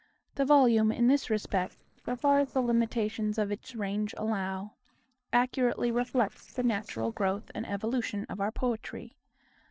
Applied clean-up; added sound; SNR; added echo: neural separator model SepFormer DNS4.